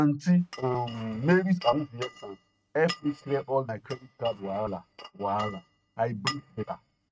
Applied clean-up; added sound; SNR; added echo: neural mask model RNNoise.